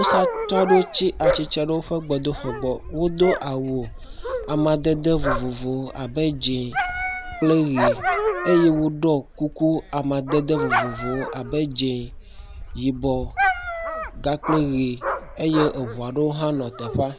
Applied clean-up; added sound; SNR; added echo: none; Dog; 5 dB; none.